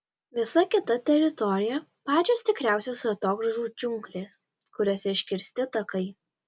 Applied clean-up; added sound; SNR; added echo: none; none; none; none.